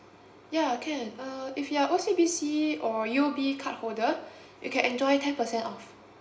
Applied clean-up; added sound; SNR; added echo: none; none; none; reverberation time 0.4 s.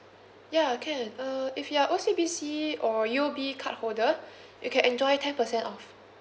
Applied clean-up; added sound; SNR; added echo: none; none; none; none.